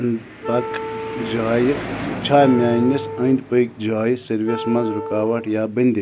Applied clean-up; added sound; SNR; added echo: none; Wind instrument, woodwind instrument; 10 dB; none.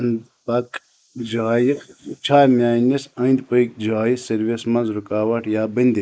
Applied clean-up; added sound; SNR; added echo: neural mask model Resemble Enhance denoiser.